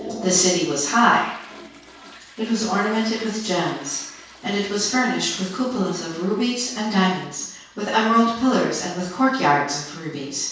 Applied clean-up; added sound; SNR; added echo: none; Toilet flush; 19 dB; reverberation time 0.6 s.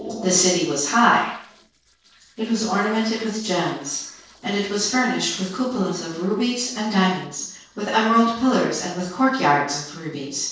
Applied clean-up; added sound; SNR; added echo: neural separator model SepFormer DNS4.